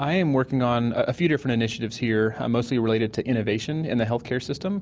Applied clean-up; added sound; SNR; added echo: none; none; none; none.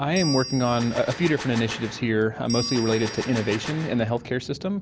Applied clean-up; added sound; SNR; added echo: none; Gunshot, gunfire + Bell; 11 dB; none.